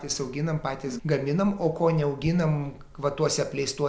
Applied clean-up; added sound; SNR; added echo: none; none; none; none.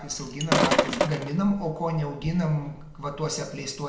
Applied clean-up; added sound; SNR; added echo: none; Sink (filling or washing); -2 dB; reverberation time 0.7 s.